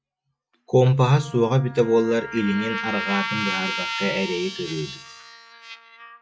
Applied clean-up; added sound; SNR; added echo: classical method log-MMSE.